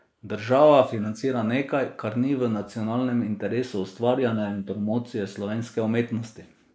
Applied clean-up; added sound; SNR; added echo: neural mask model Resemble Enhance denoiser.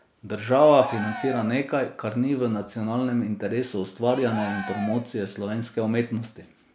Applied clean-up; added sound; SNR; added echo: none; Cheering; 14 dB; none.